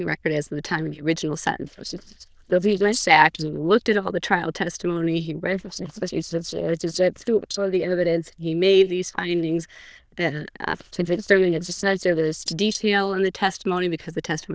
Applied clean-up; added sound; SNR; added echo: neural diffusion model UNIVERSE++.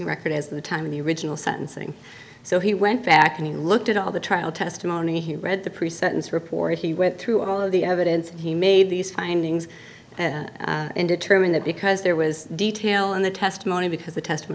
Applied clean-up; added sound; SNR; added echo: none; none; none; none.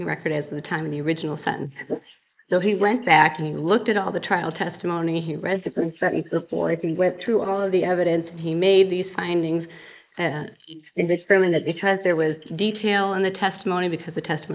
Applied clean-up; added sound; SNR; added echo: neural mask model Resemble Enhance denoiser.